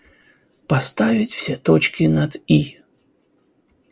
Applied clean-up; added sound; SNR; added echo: none; none; none; none.